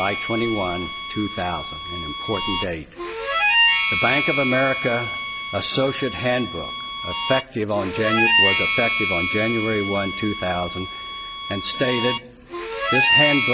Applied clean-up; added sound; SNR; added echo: none; Harmonica; -1 dB; none.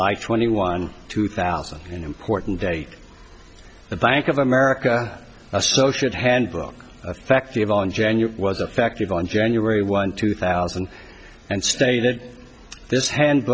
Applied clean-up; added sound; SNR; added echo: none; none; none; none.